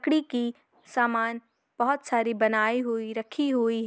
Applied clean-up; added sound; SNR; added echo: none; none; none; none.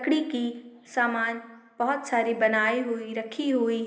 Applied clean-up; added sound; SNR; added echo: none; none; none; reverberation time 0.8 s.